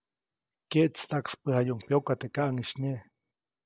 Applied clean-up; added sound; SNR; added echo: neural separator model SepFormer DNS4.